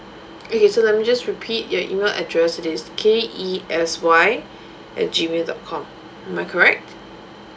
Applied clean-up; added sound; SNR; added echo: none; none; none; none.